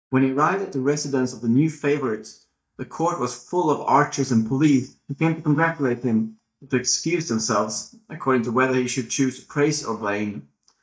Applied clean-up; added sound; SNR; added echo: neural mask model DeepFilterNet 3.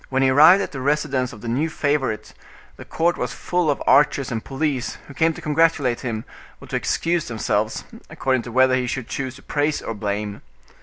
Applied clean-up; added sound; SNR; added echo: none; none; none; none.